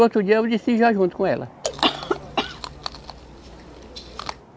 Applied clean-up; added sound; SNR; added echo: none; Chewing, mastication / Cough; 6 dB; none.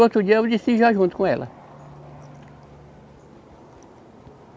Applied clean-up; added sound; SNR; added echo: none; none; none; none.